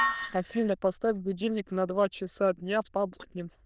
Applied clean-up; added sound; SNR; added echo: neural diffusion model UNIVERSE++.